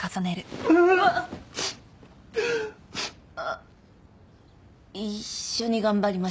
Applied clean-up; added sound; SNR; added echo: none; none; none; none.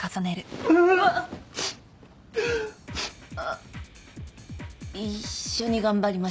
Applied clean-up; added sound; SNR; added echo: none; Drum kit; 14 dB; none.